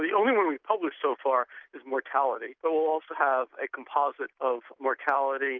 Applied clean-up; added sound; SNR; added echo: none; none; none; none.